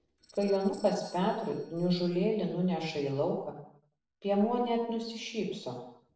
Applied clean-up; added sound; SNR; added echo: neural separator model SepFormer DNS4.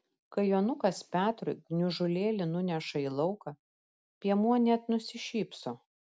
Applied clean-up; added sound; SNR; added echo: none; none; none; none.